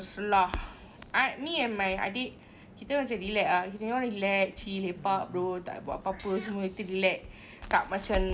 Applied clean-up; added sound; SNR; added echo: none; Meow + Crackle; 14 dB; none.